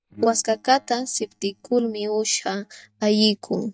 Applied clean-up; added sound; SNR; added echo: neural mask model DeepFilterNet 3.